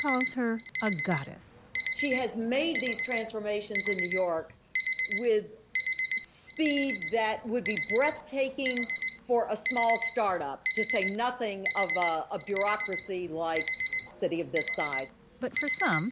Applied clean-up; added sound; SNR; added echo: none; Alarm; -4 dB; none.